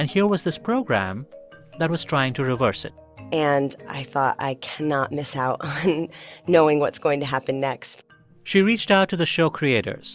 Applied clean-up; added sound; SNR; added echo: none; none; none; none.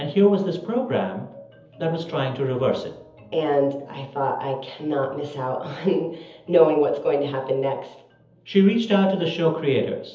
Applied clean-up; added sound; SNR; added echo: none; none; none; reverberation time 0.7 s.